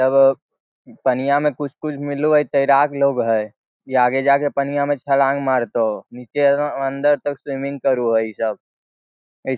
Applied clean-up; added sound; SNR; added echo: none; none; none; none.